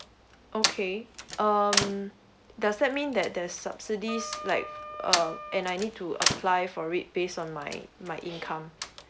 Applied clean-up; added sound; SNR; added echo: none; Wind instrument, woodwind instrument + Slam; 4 dB; none.